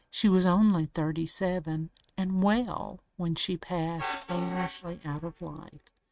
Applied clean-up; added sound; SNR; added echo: neural mask model RNNoise.